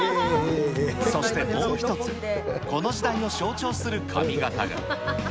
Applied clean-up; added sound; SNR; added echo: none; none; none; none.